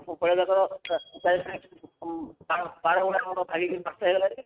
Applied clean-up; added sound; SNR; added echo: neural mask model RNNoise.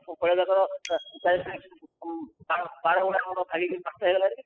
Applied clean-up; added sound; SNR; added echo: classical method spectral subtraction.